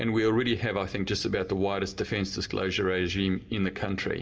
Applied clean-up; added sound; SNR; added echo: none; none; none; reverberation time 0.3 s.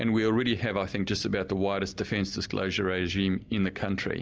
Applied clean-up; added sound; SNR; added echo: none; none; none; none.